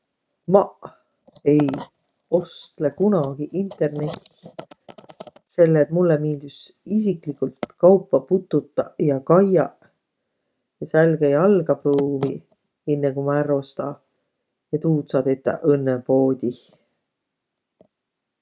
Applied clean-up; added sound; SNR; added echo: none; none; none; none.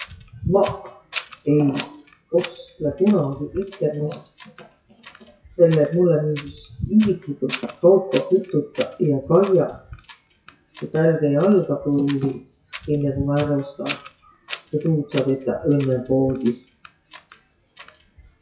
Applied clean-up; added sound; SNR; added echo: classical method WPE with log-MMSE.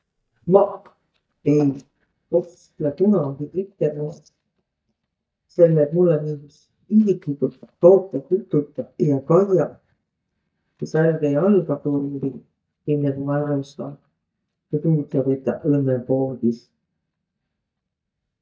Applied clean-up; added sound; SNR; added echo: neural mask model DeepFilterNet 3.